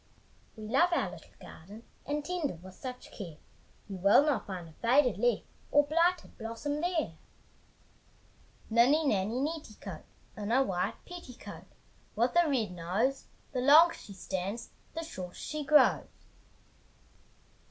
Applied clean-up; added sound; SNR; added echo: none; none; none; none.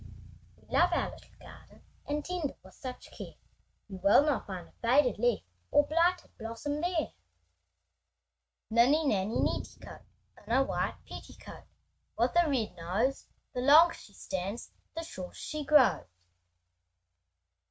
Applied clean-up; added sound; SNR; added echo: neural mask model RNNoise.